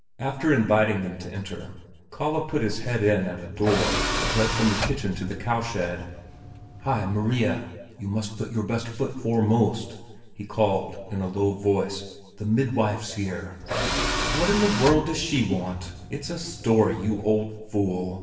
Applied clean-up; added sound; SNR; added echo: none; Tools; 4 dB; reverberation time 1.0 s.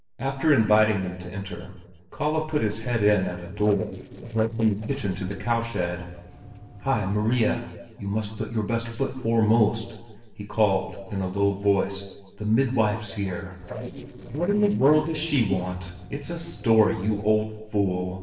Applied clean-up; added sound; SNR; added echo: neural separator model SepFormer DNS4.